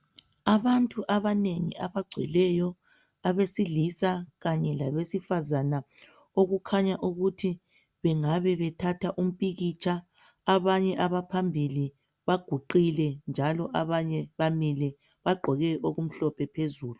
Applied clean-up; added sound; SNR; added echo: none; none; none; none.